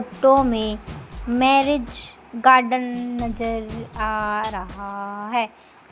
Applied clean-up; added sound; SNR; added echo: none; Drum kit; 15 dB; none.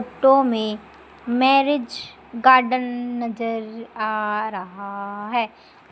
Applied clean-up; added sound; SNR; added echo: none; none; none; none.